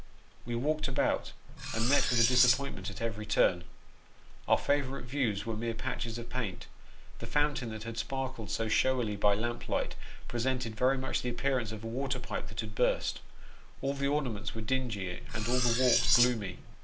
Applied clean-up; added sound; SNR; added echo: none; Cutlery, silverware; 4 dB; none.